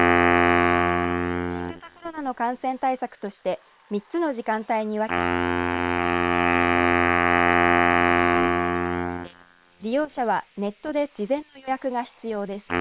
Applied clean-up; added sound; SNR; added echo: neural separator model SepFormer WHAM!.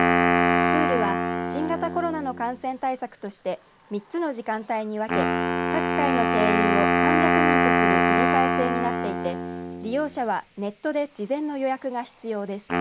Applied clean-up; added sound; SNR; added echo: none; Wind instrument, woodwind instrument; -4 dB; none.